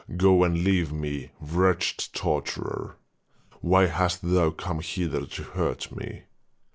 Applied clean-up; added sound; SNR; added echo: none; none; none; none.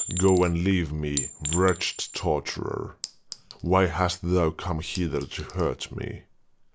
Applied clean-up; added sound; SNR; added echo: none; Chink, clink; 12 dB; none.